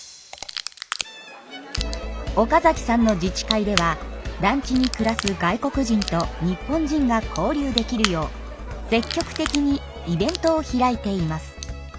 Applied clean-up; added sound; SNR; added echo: none; Crack / Crackle; 12 dB; none.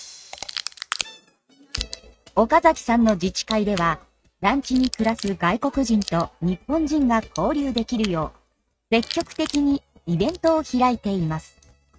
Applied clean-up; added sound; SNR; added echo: neural mask model RNNoise.